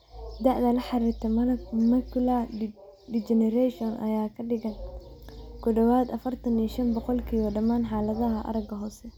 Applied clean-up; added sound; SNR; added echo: none; none; none; none.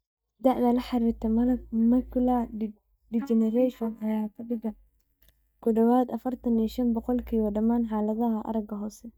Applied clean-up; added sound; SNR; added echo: neural mask model DeepFilterNet 3.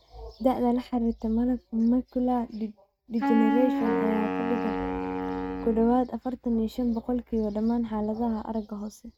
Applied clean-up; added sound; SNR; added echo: neural mask model RNNoise.